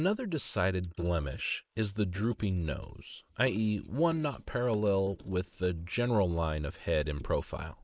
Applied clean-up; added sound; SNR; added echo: neural mask model Resemble Enhance denoiser.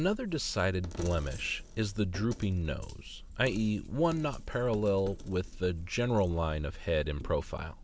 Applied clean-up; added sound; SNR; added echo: none; Coin (dropping); 13 dB; none.